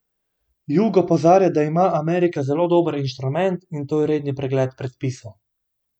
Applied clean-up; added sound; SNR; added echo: none; none; none; none.